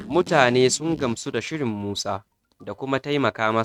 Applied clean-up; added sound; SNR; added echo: neural mask model RNNoise.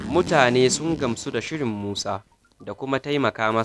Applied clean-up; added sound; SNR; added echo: none; Zipper (clothing); 14 dB; none.